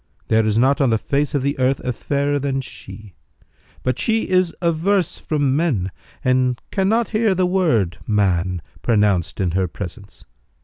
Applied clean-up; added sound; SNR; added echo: none; none; none; none.